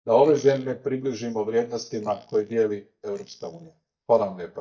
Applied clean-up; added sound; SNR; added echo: neural mask model DeepFilterNet 3.